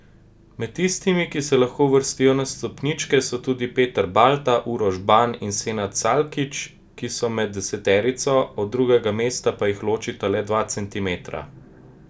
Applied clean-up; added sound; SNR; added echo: none; none; none; none.